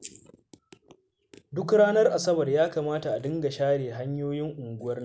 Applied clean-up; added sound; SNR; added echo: none; Telephone; 13 dB; none.